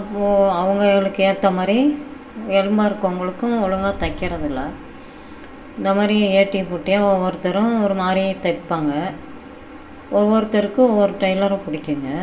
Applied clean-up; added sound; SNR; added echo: none; none; none; reverberation time 0.7 s.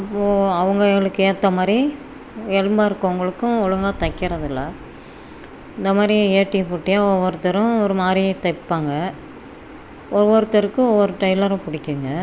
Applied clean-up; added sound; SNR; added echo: none; none; none; none.